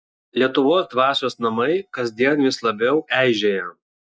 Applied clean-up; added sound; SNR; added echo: neural mask model DeepFilterNet 3.